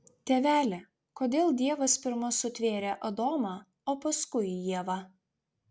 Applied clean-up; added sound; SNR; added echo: none; none; none; none.